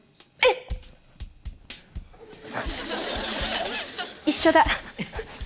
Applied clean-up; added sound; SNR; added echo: none; Drum kit; 13 dB; none.